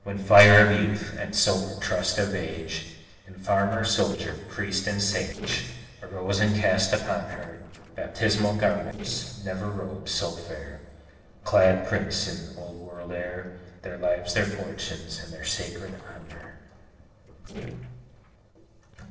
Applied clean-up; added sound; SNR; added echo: neural separator model SepFormer DNS4.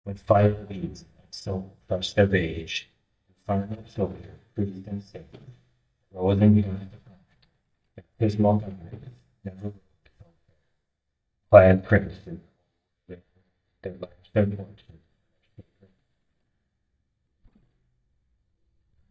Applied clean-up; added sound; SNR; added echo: neural mask model DeepFilterNet 3.